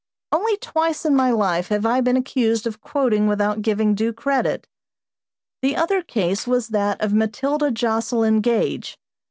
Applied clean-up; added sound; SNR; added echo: neural separator model SepFormer DNS4.